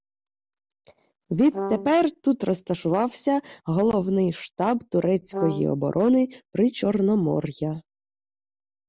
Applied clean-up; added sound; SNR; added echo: none; Brass instrument; 8 dB; none.